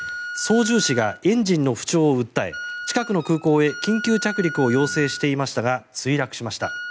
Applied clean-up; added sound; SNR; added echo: none; Wind instrument, woodwind instrument; 12 dB; none.